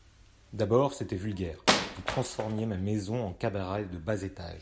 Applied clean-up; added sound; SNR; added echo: none; Wood; 0 dB; none.